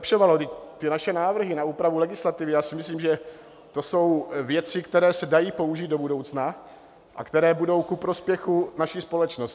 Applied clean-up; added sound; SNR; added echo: none; none; none; none.